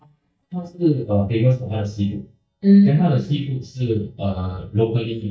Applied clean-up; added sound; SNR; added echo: neural mask model DeepFilterNet 3.